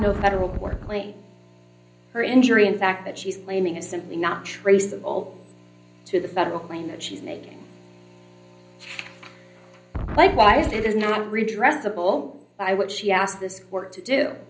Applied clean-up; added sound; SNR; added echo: none; Wind; 6 dB; reverberation time 0.5 s.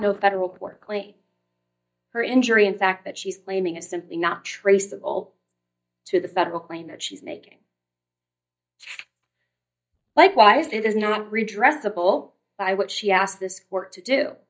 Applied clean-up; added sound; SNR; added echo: neural mask model DeepFilterNet 3.